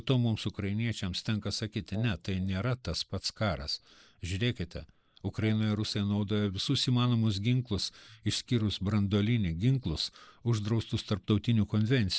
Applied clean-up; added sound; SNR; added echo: neural mask model Resemble Enhance denoiser.